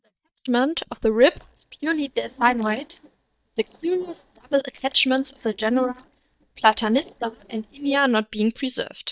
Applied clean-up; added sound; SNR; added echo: neural mask model DeepFilterNet 3.